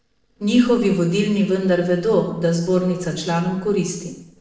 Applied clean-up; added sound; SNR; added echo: neural separator model SepFormer DNS4.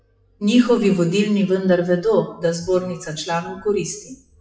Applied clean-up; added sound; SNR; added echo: classical method WPE with log-MMSE.